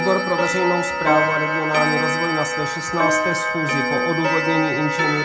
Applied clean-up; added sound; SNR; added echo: none; Clock; -2 dB; reverberation time 0.3 s.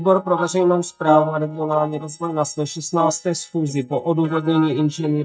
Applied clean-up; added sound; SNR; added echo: neural mask model DeepFilterNet 3.